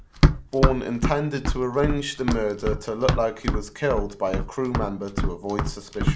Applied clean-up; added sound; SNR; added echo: none; Run; -2 dB; none.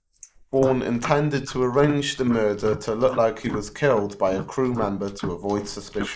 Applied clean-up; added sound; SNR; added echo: neural mask model Resemble Enhance denoiser.